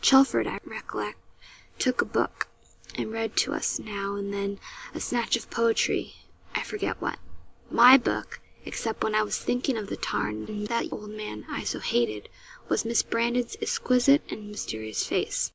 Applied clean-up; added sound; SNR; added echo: none; none; none; none.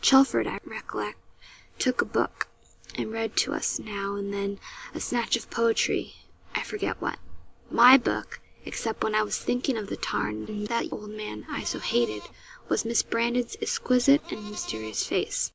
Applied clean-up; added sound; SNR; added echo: none; Livestock, farm animals, working animals; 18 dB; none.